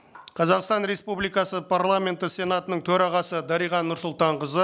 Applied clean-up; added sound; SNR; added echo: none; none; none; none.